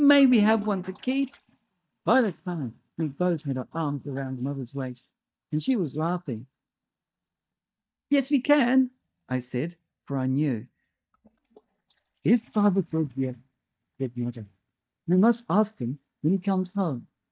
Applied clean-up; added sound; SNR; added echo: neural mask model DeepFilterNet 3.